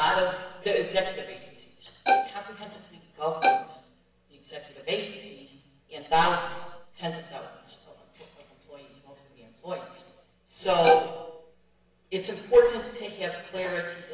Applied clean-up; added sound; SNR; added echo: none; Bowed string instrument; -5 dB; reverberation time 1.1 s.